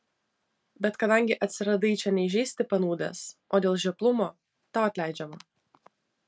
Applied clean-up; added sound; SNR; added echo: none; none; none; none.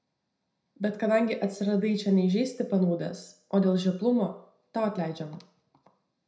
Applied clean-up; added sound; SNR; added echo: none; none; none; reverberation time 0.5 s.